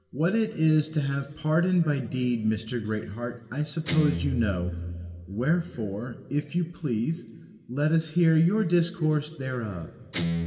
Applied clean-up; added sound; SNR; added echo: none; Guitar; 10 dB; reverberation time 1.7 s.